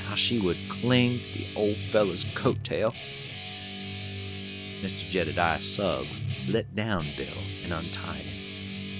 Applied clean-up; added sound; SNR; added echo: none; Guitar; 6 dB; none.